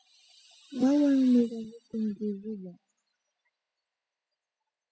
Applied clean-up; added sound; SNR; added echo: classical method spectral subtraction.